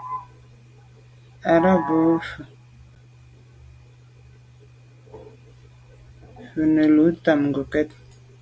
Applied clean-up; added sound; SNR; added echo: none; none; none; none.